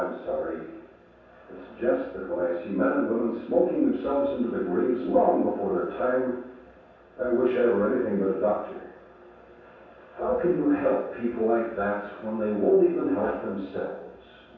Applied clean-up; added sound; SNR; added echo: none; none; none; reverberation time 0.7 s.